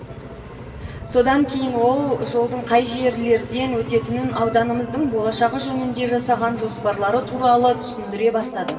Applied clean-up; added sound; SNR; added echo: none; Engine; 12 dB; reverberation time 2.4 s.